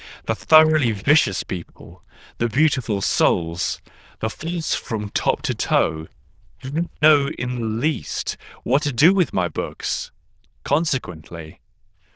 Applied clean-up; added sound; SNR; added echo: neural diffusion model UNIVERSE++.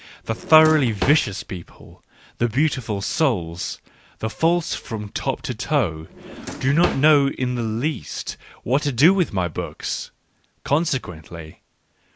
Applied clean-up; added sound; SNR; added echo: none; Drawer open or close; 8 dB; none.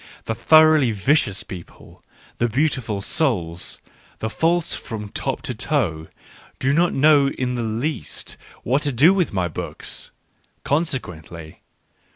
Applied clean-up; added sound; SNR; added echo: none; none; none; none.